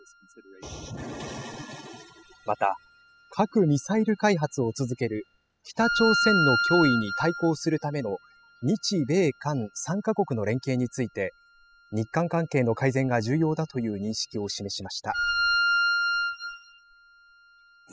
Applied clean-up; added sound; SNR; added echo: classical method spectral subtraction.